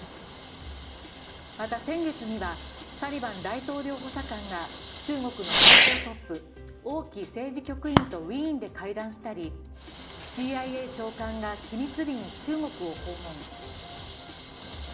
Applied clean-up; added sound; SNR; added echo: none; Fireworks; -4 dB; reverberation time 2.6 s.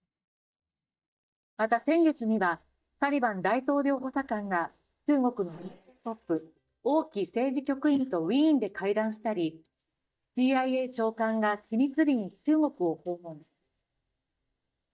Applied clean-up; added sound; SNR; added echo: neural mask model DeepFilterNet 3.